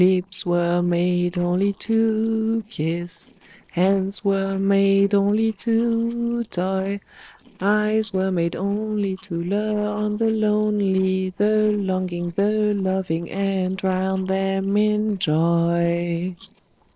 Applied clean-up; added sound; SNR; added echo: neural separator model SepFormer DNS4.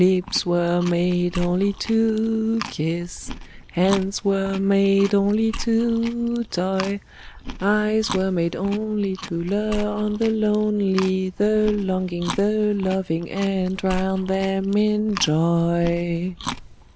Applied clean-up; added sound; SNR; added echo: none; Chewing, mastication; 14 dB; none.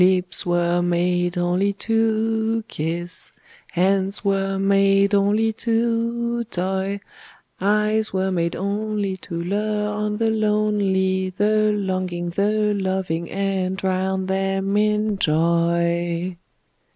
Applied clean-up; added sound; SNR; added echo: none; none; none; none.